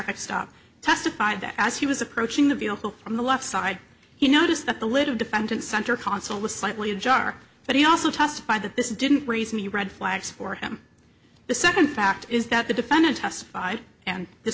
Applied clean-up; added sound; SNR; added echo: none; none; none; none.